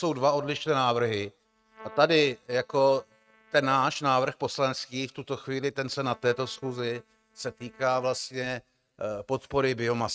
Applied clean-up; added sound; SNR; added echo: neural mask model RNNoise.